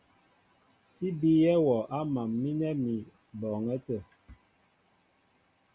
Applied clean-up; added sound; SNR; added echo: none; none; none; none.